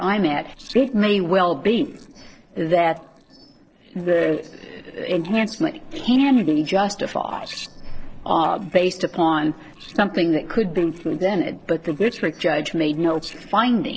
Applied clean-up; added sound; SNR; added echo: neural separator model SepFormer DNS4.